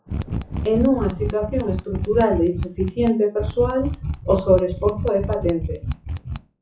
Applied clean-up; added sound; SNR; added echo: classical method WPE with log-MMSE.